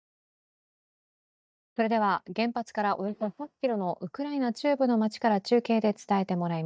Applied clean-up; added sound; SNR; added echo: neural mask model DeepFilterNet 3.